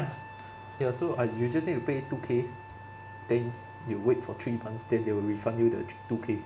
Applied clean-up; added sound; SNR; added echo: none; Trumpet; 17 dB; none.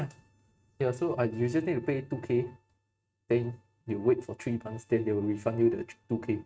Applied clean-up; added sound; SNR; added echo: neural mask model RNNoise.